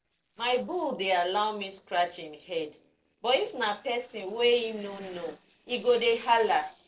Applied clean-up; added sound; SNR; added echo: neural separator model SepFormer DNS4.